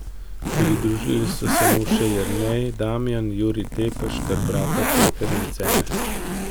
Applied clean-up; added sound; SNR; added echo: none; Zipper (clothing); -2 dB; none.